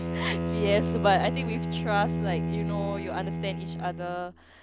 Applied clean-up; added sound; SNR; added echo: none; Bowed string instrument; 0 dB; none.